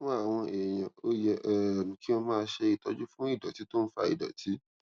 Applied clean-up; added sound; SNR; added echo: none; none; none; none.